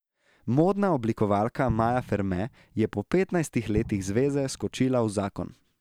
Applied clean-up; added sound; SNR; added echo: none; Explosion; 13 dB; none.